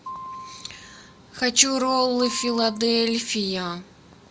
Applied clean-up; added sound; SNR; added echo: none; Piano; 17 dB; none.